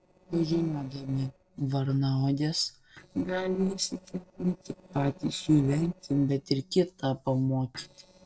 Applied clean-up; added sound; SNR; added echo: neural separator model SepFormer DNS4.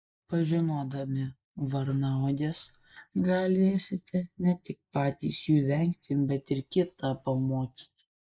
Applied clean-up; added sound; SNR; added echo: neural mask model Resemble Enhance denoiser.